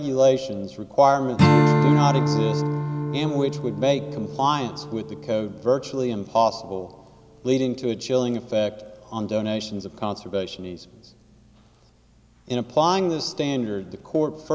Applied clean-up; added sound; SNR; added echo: none; Strum; 3 dB; none.